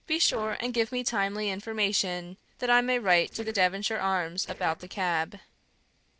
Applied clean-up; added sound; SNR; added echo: neural separator model SepFormer DNS4.